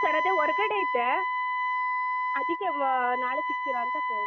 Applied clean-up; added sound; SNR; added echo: none; Wind instrument, woodwind instrument; -3 dB; none.